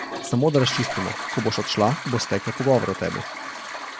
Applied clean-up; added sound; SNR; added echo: none; Toilet flush; 8 dB; none.